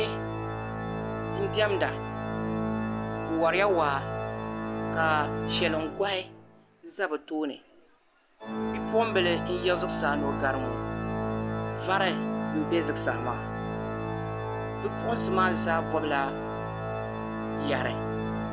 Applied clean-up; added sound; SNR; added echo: none; Organ; 1 dB; none.